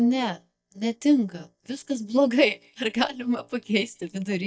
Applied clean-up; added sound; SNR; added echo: neural mask model DeepFilterNet 3.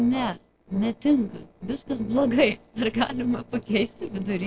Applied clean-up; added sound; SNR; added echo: neural separator model SepFormer DNS4.